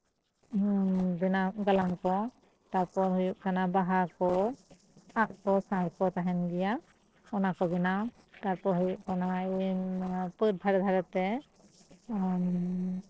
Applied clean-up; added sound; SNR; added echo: neural separator model SepFormer DNS4.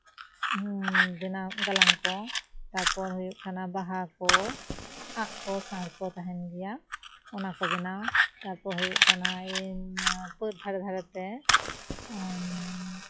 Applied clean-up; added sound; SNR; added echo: classical method log-MMSE.